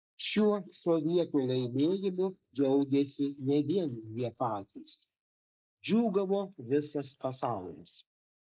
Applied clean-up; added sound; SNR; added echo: neural mask model Resemble Enhance denoiser.